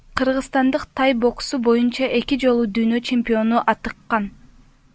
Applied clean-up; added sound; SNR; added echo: none; none; none; none.